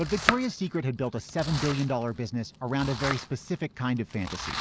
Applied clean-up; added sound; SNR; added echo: none; Domestic sounds, home sounds; 5 dB; none.